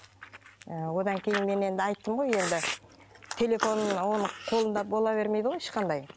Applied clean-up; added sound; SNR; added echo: none; Chewing, mastication; 10 dB; none.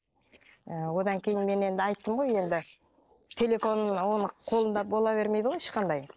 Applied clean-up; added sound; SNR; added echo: neural mask model Resemble Enhance denoiser.